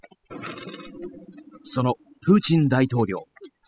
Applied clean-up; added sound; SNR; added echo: classical method spectral subtraction.